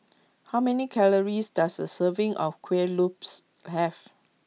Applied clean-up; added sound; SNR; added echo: none; none; none; none.